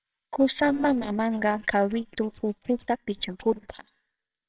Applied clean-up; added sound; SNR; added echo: neural separator model SepFormer WHAMR!.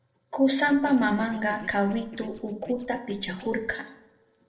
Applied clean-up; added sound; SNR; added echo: neural separator model SepFormer DNS4.